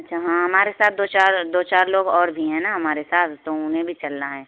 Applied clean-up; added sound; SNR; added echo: none; none; none; none.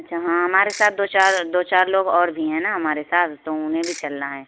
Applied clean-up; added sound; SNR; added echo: none; Ratchet, pawl / Percussion; 15 dB; none.